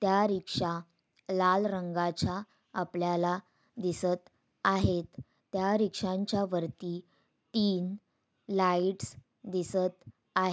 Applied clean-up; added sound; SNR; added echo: none; none; none; none.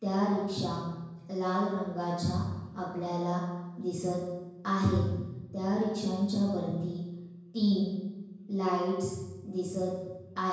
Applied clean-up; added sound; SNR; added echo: none; none; none; reverberation time 1.0 s.